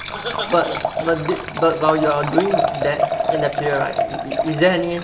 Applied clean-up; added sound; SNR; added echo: none; Liquid; 3 dB; reverberation time 0.9 s.